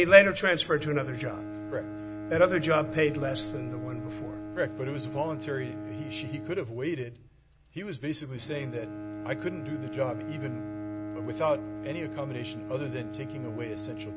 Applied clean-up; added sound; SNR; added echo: none; Bowed string instrument; 9 dB; none.